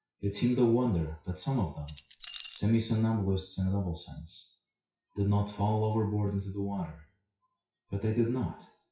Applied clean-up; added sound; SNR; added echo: classical method WPE with log-MMSE.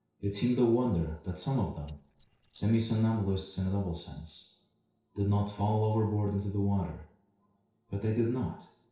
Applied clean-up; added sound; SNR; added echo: neural separator model SepFormer DNS4.